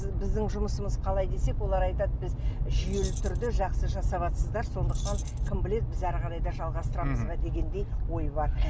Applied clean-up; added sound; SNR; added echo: none; Keys jangling; 19 dB; none.